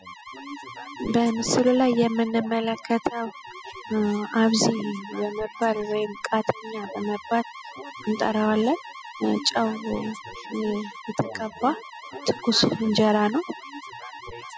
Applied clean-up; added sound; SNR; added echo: classical method spectral subtraction.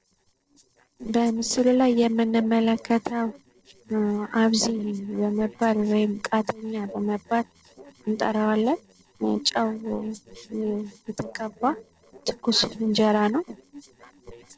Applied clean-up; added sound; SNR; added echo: neural separator model SepFormer DNS4.